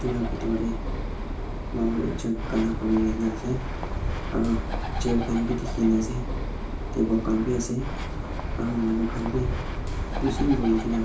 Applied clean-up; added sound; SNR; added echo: none; Bird; 3 dB; reverberation time 0.6 s.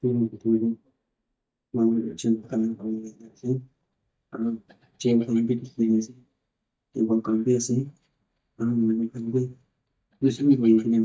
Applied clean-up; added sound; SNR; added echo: neural mask model DeepFilterNet 3.